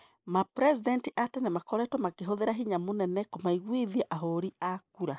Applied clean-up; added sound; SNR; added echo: neural mask model Resemble Enhance denoiser.